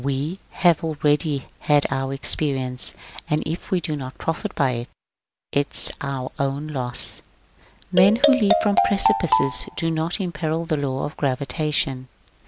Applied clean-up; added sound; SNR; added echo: none; Marimba, xylophone; -2 dB; none.